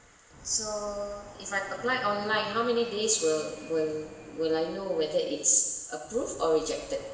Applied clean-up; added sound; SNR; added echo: none; Fixed-wing aircraft, airplane; 19 dB; reverberation time 0.9 s.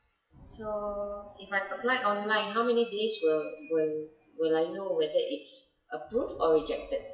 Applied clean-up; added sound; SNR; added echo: classical method WPE with log-MMSE.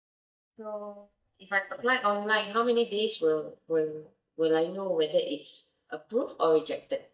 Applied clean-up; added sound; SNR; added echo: neural mask model DeepFilterNet 3.